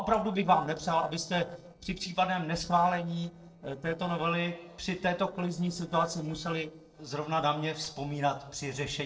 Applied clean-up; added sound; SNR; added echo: neural separator model SepFormer DNS4.